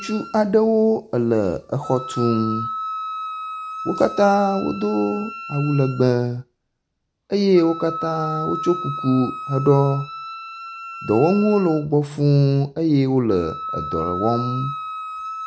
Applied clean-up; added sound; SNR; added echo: none; Wind instrument, woodwind instrument; 11 dB; none.